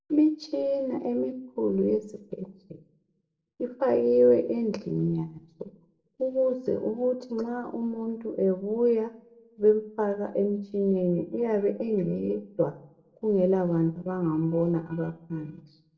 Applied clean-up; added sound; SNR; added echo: none; none; none; reverberation time 0.4 s.